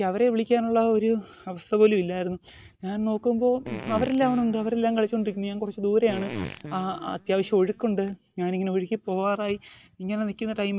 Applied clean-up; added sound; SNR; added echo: neural mask model DeepFilterNet 3.